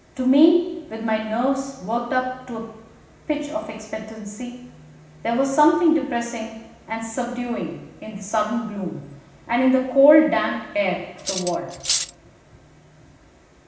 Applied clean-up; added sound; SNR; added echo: none; Cutlery, silverware; 5 dB; reverberation time 0.9 s.